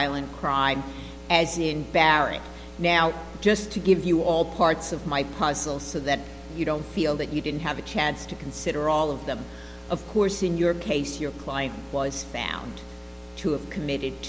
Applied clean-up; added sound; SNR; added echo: none; none; none; none.